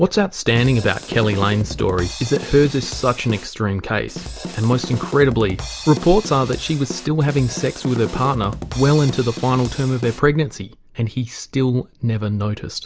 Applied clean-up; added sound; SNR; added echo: none; Drum kit; 11 dB; none.